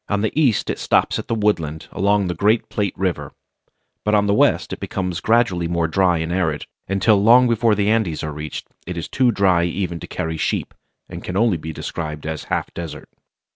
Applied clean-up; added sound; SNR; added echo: none; none; none; none.